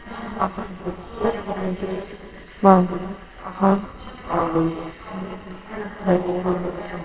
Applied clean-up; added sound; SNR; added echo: neural separator model SepFormer WHAMR!.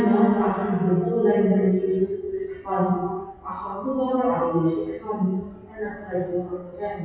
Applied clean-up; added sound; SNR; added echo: classical method WPE with log-MMSE.